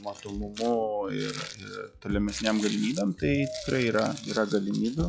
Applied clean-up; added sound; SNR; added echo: classical method log-MMSE.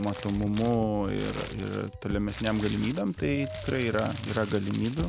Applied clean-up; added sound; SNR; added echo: none; Crumpling, crinkling; 14 dB; none.